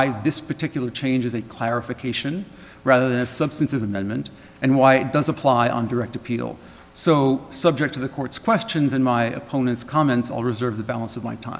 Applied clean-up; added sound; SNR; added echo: none; none; none; none.